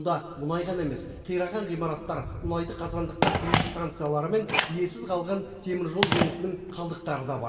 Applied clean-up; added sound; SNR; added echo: none; Telephone; 3 dB; reverberation time 2.4 s.